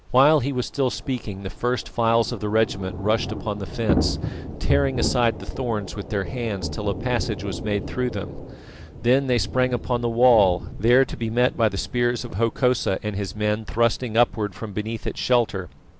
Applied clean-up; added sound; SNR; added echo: none; Thunder / Rain; 10 dB; none.